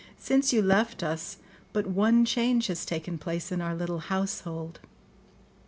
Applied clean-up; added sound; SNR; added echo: none; Fireworks; 18 dB; none.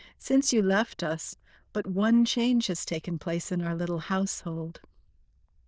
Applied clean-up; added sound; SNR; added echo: neural diffusion model UNIVERSE++.